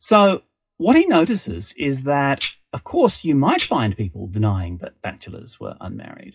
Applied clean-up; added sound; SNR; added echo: classical method WPE with log-MMSE.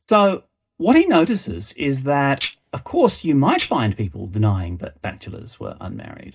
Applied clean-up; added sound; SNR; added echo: neural mask model DeepFilterNet 3.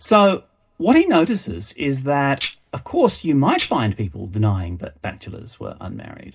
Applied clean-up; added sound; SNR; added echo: none; Tambourine; 13 dB; reverberation time 0.2 s.